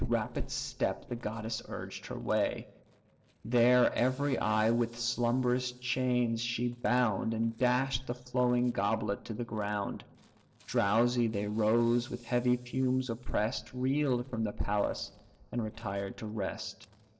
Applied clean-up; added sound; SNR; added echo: neural separator model SepFormer DNS4.